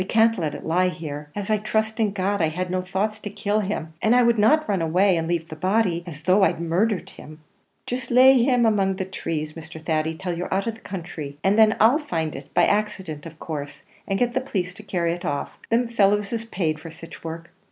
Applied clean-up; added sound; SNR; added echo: none; none; none; none.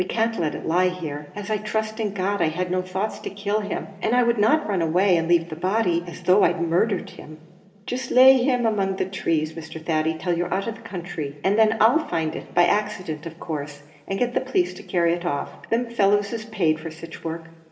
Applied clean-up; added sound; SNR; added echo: none; none; none; reverberation time 2.2 s.